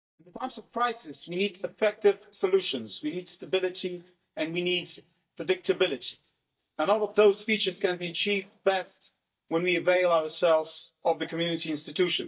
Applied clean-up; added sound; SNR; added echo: neural mask model DeepFilterNet 3.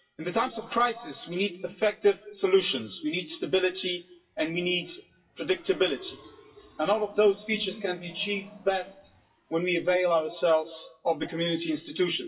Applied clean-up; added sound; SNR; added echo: classical method WPE with log-MMSE.